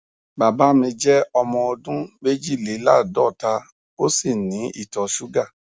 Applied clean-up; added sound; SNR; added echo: none; none; none; none.